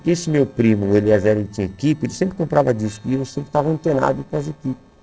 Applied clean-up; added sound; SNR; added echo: neural separator model SepFormer DNS4.